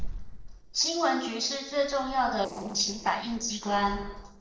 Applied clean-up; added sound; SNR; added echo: neural separator model SepFormer DNS4.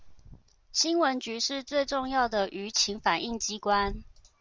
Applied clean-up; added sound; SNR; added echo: none; none; none; none.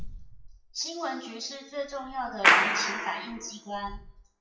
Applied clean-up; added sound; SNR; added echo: classical method WPE with log-MMSE.